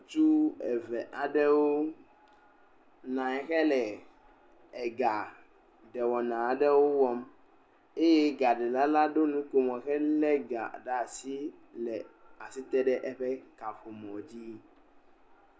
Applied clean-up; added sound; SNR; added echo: none; none; none; none.